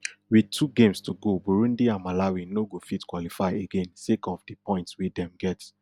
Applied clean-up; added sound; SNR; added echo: none; none; none; none.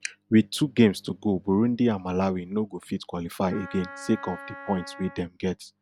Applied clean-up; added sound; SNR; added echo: none; Wind instrument, woodwind instrument; 16 dB; none.